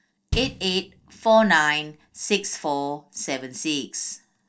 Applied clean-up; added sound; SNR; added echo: neural separator model SepFormer DNS4.